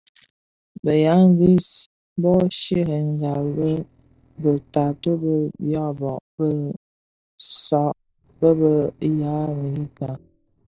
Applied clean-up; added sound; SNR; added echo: neural separator model SepFormer DNS4.